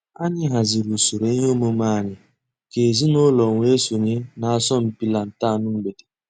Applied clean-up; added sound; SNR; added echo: none; none; none; none.